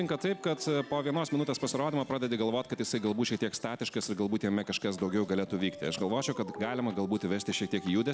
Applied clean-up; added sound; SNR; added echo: none; Dog; 19 dB; none.